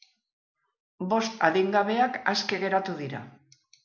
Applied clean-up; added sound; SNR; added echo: none; none; none; none.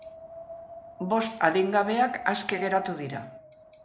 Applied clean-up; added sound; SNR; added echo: none; Wind; 14 dB; none.